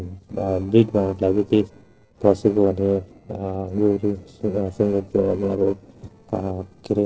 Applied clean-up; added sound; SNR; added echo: neural separator model SepFormer DNS4.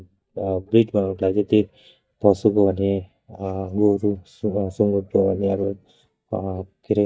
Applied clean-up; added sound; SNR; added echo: neural mask model DeepFilterNet 3.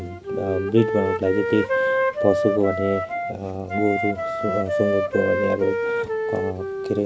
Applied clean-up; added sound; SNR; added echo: none; Wind instrument, woodwind instrument; 0 dB; none.